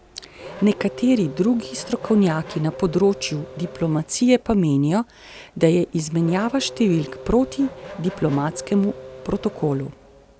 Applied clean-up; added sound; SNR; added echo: none; Race car, auto racing / Accelerating, revving, vroom; 17 dB; none.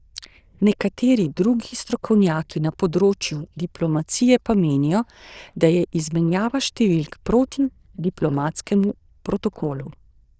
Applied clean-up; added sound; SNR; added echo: neural diffusion model UNIVERSE++.